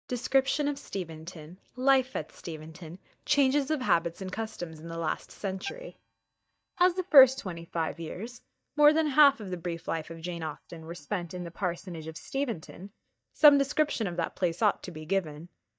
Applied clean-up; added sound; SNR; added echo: neural mask model DeepFilterNet 3.